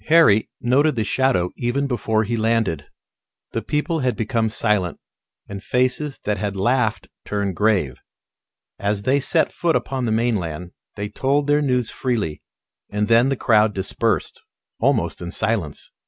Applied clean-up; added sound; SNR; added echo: none; none; none; none.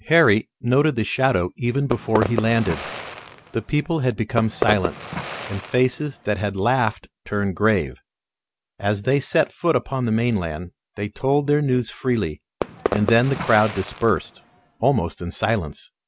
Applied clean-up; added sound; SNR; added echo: none; Fireworks; 8 dB; none.